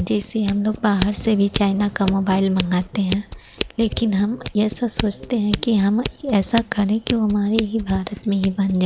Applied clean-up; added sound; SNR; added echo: none; Scissors; 11 dB; none.